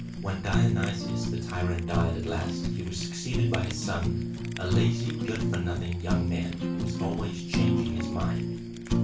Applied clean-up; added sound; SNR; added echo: none; Fire; -4 dB; reverberation time 0.3 s.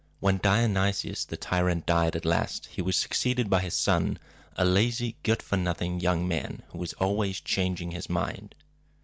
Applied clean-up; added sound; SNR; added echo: none; none; none; none.